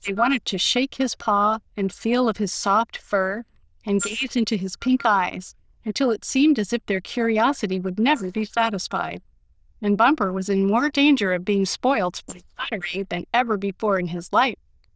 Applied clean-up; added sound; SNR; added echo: neural diffusion model UNIVERSE++.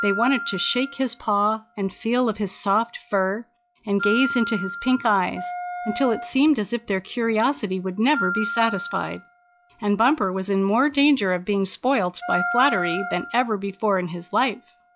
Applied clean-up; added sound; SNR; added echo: classical method log-MMSE.